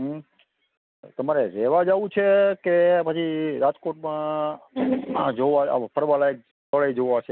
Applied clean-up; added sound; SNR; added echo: none; none; none; none.